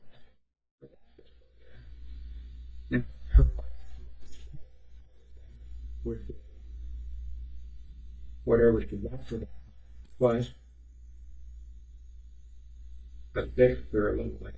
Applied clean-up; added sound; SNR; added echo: neural mask model DeepFilterNet 3.